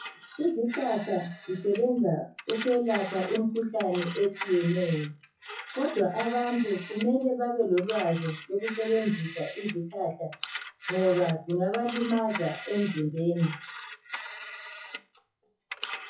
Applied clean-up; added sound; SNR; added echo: classical method WPE with log-MMSE.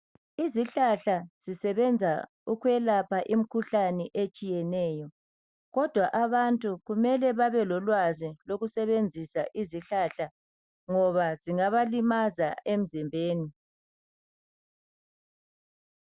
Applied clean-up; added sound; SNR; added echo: none; none; none; none.